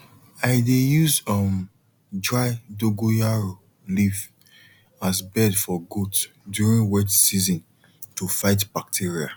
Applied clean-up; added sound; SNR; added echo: none; none; none; none.